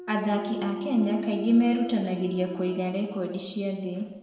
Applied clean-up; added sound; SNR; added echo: none; Thump, thud; 12 dB; reverberation time 1.0 s.